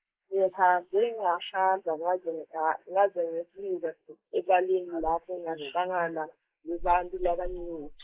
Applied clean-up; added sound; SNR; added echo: neural mask model Resemble Enhance denoiser.